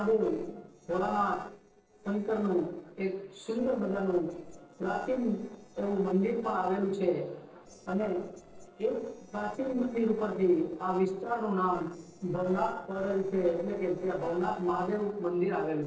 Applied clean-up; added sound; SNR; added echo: neural separator model SepFormer DNS4.